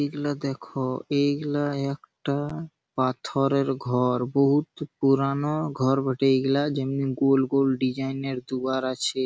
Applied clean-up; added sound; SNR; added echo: none; none; none; none.